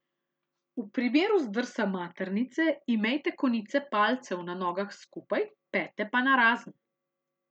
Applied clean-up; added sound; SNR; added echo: none; none; none; none.